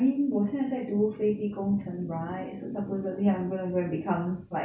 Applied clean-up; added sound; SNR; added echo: none; none; none; none.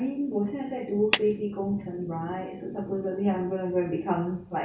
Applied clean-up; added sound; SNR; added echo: none; Clapping; 6 dB; reverberation time 0.8 s.